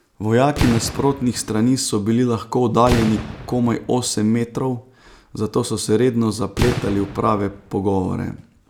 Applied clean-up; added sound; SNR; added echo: none; Fireworks; 8 dB; none.